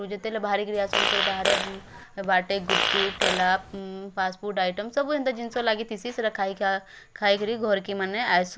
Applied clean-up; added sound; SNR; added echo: none; Fart; 0 dB; none.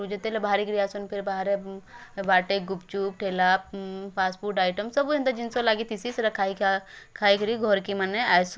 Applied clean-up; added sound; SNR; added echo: none; none; none; none.